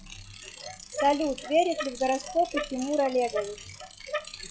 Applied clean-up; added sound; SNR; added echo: classical method log-MMSE.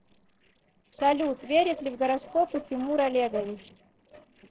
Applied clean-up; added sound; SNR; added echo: neural separator model SepFormer DNS4.